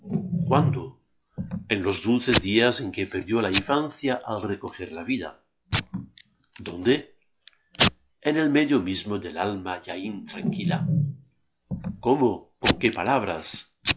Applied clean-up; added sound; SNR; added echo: classical method log-MMSE.